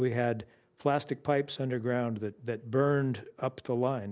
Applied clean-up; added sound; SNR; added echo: none; none; none; none.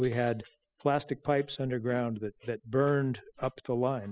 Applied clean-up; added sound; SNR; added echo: classical method spectral subtraction.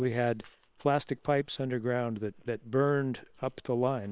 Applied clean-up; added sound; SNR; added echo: neural separator model SepFormer WHAM!.